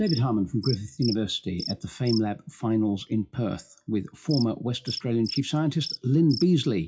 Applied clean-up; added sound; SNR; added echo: classical method WPE with log-MMSE.